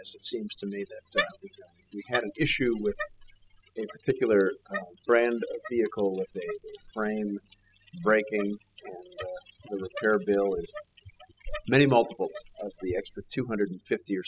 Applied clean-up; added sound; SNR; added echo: classical method spectral subtraction.